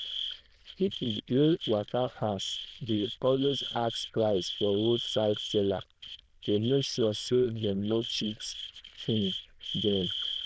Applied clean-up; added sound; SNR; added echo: neural diffusion model UNIVERSE++.